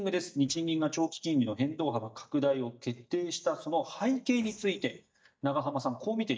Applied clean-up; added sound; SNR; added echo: neural mask model DeepFilterNet 3.